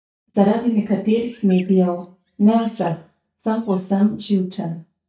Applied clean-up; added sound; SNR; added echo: neural mask model DeepFilterNet 3.